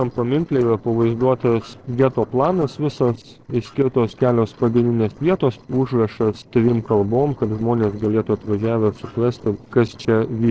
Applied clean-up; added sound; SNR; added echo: neural separator model SepFormer DNS4.